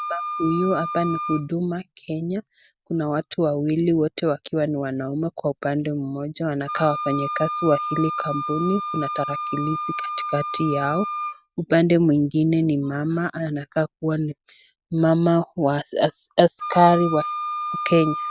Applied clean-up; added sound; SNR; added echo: none; Wind instrument, woodwind instrument; 9 dB; none.